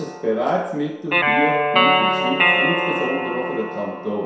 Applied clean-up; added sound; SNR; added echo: none; Guitar; -4 dB; reverberation time 0.7 s.